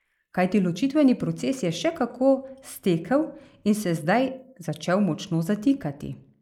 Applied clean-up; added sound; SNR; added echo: neural mask model Resemble Enhance denoiser.